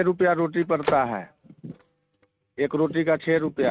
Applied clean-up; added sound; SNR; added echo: neural mask model RNNoise.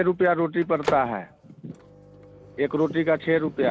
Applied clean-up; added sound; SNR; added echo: none; Microwave oven; 14 dB; none.